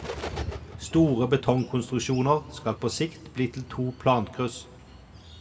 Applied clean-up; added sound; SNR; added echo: none; Bird; 13 dB; reverberation time 0.9 s.